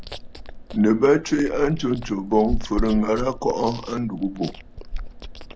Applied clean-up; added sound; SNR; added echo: none; Chewing, mastication; 8 dB; none.